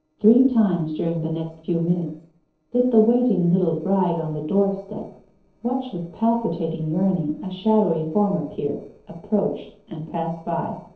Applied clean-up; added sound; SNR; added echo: neural separator model SepFormer DNS4.